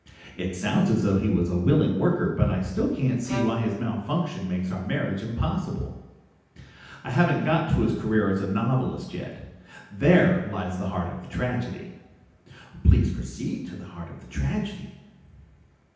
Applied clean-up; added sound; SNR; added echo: none; Bowed string instrument; 15 dB; reverberation time 0.9 s.